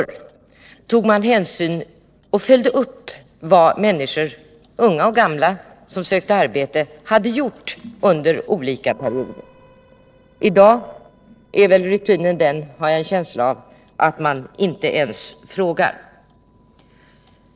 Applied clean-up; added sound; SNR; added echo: neural separator model SepFormer DNS4.